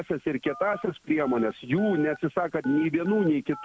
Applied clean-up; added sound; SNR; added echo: none; Telephone; 17 dB; none.